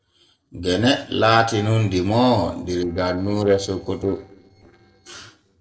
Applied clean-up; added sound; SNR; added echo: neural separator model SepFormer DNS4.